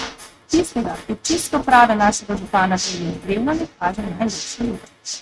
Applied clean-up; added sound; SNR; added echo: neural mask model RNNoise.